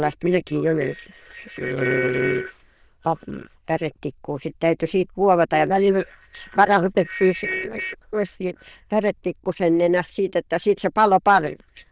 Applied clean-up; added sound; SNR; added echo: neural diffusion model UNIVERSE++.